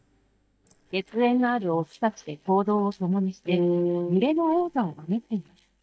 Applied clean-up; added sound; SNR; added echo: neural mask model DeepFilterNet 3.